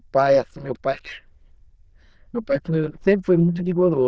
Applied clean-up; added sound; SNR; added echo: neural diffusion model UNIVERSE++.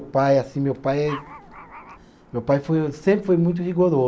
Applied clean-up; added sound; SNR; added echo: none; Dog; 17 dB; none.